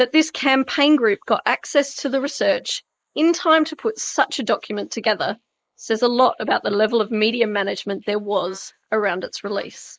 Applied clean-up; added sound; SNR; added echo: neural mask model Resemble Enhance denoiser.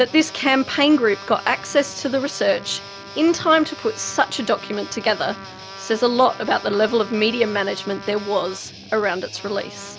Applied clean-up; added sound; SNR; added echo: none; Trumpet + Guitar; 16 dB; none.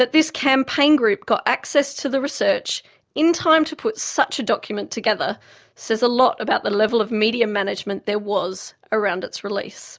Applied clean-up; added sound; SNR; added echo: none; none; none; none.